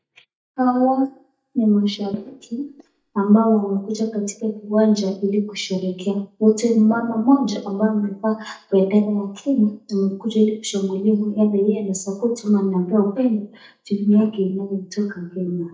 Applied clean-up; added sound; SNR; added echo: neural mask model DeepFilterNet 3.